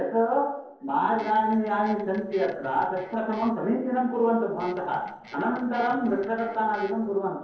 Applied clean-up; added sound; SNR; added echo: neural separator model SepFormer DNS4.